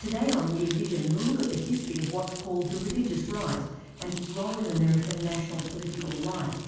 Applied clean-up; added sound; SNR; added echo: none; Crumpling, crinkling; 13 dB; reverberation time 1.2 s.